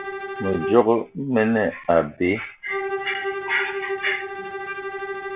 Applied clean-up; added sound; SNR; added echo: none; Bowed string instrument; 7 dB; none.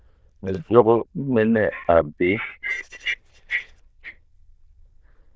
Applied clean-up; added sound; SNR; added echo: neural diffusion model UNIVERSE++.